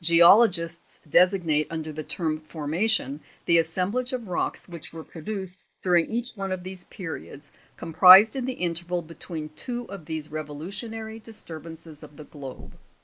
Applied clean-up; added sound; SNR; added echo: neural mask model Resemble Enhance denoiser.